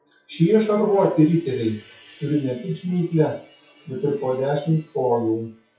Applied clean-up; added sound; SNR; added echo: classical method WPE with log-MMSE.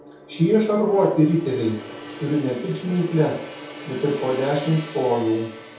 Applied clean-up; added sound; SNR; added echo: none; Gong; 15 dB; reverberation time 0.6 s.